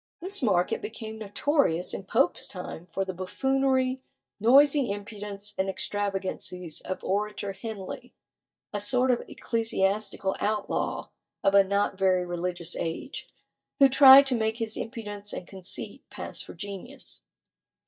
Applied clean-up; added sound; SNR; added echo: neural mask model DeepFilterNet 3.